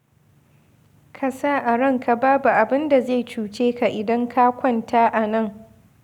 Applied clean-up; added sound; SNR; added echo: none; none; none; none.